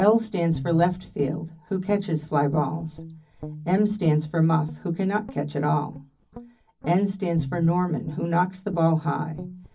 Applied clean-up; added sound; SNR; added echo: none; Guitar; 16 dB; reverberation time 0.4 s.